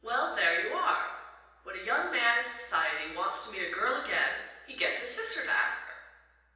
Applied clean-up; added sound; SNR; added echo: none; none; none; reverberation time 0.9 s.